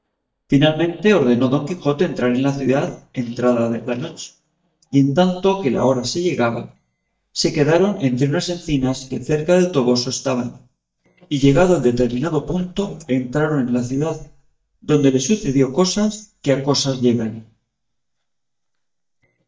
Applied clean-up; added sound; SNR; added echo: neural mask model DeepFilterNet 3.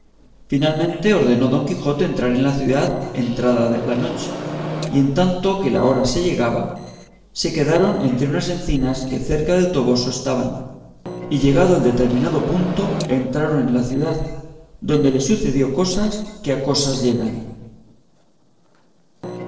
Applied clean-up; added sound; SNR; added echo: neural separator model SepFormer DNS4.